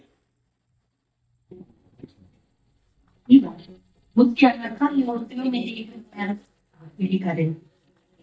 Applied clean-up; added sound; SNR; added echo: neural mask model DeepFilterNet 3.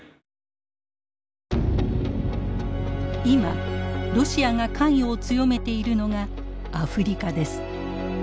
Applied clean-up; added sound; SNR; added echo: none; none; none; none.